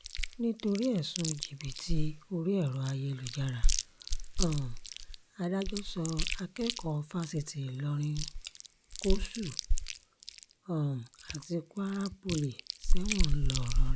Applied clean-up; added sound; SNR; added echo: none; Chewing, mastication; -4 dB; none.